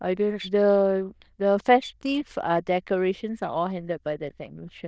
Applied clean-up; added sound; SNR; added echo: neural diffusion model UNIVERSE++.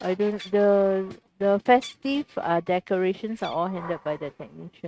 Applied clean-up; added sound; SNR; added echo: neural mask model RNNoise.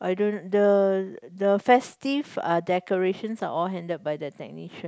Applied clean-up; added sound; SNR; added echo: none; none; none; none.